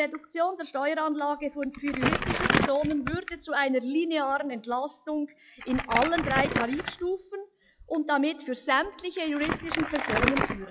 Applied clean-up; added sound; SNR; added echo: classical method log-MMSE.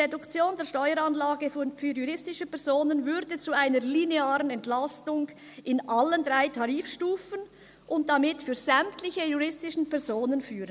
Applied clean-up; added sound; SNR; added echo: none; none; none; none.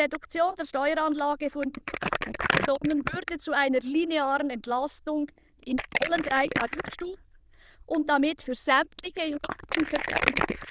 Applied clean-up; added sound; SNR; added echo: neural diffusion model UNIVERSE++.